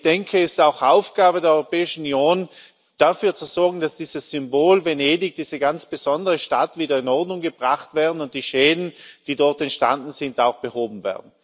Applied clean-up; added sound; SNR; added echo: none; none; none; none.